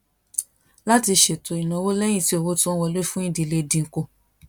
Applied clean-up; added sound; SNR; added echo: none; none; none; none.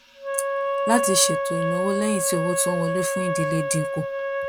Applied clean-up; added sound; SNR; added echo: none; Wind instrument, woodwind instrument; 0 dB; none.